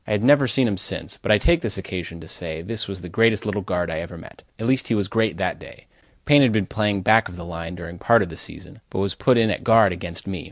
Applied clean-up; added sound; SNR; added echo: none; none; none; none.